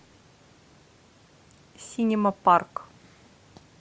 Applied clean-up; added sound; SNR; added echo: none; none; none; none.